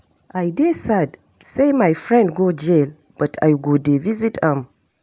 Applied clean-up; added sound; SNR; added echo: none; none; none; none.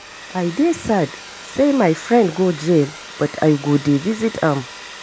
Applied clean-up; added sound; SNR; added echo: none; Domestic sounds, home sounds; 17 dB; none.